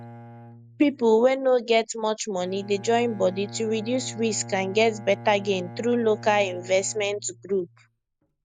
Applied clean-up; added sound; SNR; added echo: none; Bowed string instrument; 17 dB; none.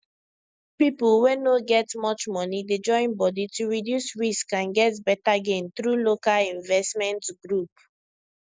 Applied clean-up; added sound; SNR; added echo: none; none; none; none.